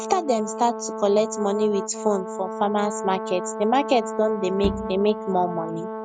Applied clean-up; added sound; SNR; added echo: none; Brass instrument + Bowed string instrument; 7 dB; none.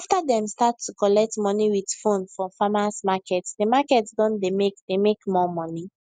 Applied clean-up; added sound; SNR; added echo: none; none; none; none.